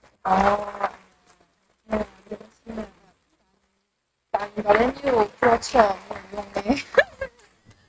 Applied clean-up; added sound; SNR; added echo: neural mask model RNNoise.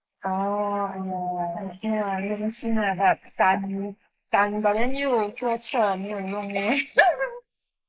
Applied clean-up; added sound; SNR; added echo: neural mask model Resemble Enhance denoiser.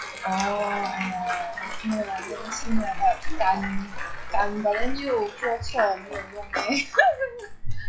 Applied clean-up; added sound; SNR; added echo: classical method log-MMSE.